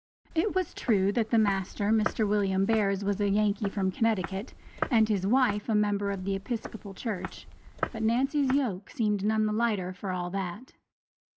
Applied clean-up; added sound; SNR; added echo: none; Walk, footsteps; 12 dB; none.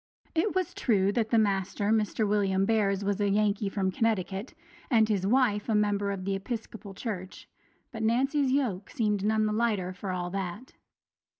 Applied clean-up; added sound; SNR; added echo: none; none; none; none.